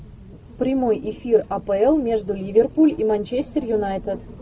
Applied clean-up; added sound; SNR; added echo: none; none; none; none.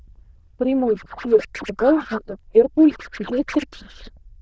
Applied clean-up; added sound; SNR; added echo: neural diffusion model UNIVERSE++.